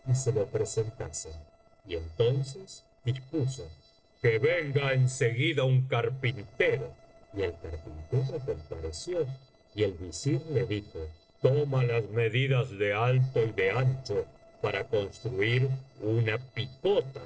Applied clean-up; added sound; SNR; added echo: neural separator model SepFormer DNS4.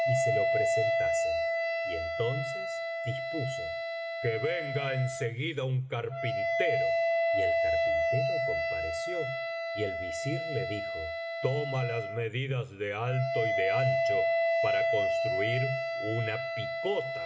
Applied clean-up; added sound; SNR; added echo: none; Wind instrument, woodwind instrument; -4 dB; none.